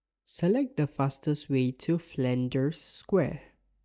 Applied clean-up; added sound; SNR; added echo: neural mask model DeepFilterNet 3.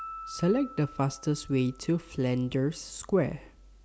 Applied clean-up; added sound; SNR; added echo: none; Piano; 18 dB; none.